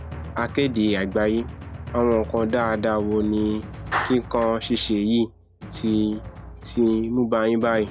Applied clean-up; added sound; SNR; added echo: none; Clapping + Drum; 12 dB; none.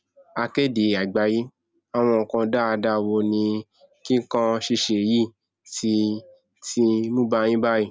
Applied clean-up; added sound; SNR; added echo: none; none; none; none.